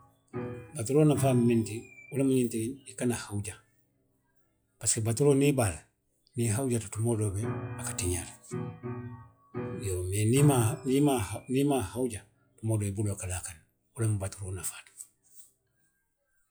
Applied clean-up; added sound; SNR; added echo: classical method log-MMSE.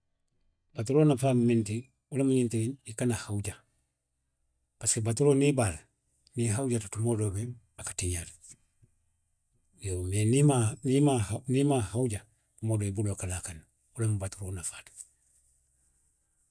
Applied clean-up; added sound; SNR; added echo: neural mask model DeepFilterNet 3.